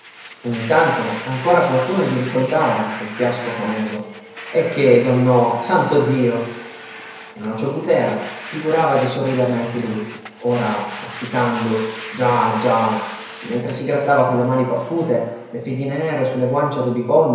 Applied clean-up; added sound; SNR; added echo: none; Domestic sounds, home sounds; 15 dB; reverberation time 1.0 s.